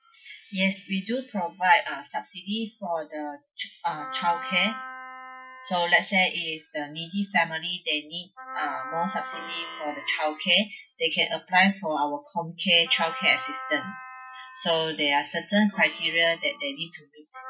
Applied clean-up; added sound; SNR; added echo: classical method Wiener filter.